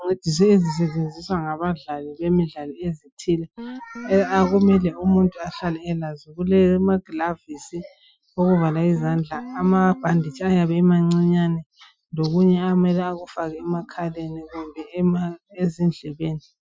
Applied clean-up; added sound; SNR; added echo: classical method Wiener filter.